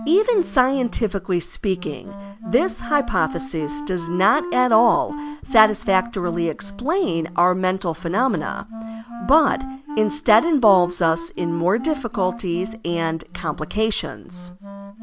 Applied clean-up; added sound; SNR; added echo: none; Wind instrument, woodwind instrument; 13 dB; none.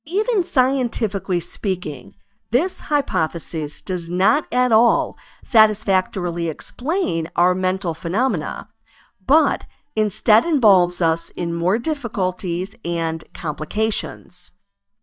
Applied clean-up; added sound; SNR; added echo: neural mask model DeepFilterNet 3.